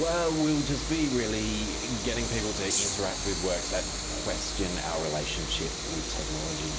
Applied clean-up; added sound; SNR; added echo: none; Train; 2 dB; reverberation time 0.3 s.